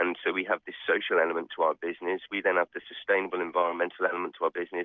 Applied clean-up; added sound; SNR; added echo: none; none; none; none.